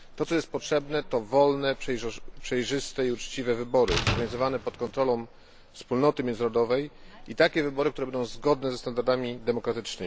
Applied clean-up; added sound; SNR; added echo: none; Slam; 11 dB; none.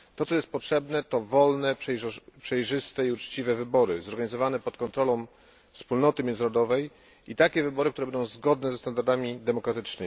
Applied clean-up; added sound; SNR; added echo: none; none; none; none.